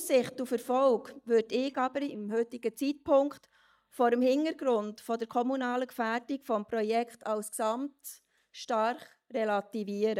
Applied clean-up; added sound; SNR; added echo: neural mask model DeepFilterNet 3.